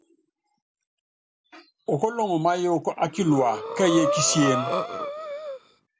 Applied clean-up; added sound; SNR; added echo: none; Breathing; 4 dB; none.